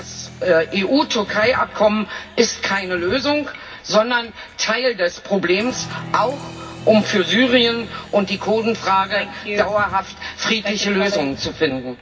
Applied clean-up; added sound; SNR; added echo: none; Applause; 18 dB; reverberation time 0.4 s.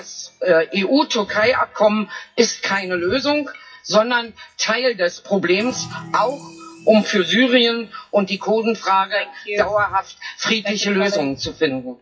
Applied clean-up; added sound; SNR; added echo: classical method WPE with log-MMSE.